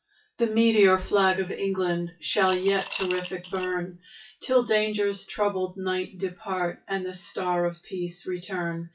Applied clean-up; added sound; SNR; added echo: classical method WPE with log-MMSE.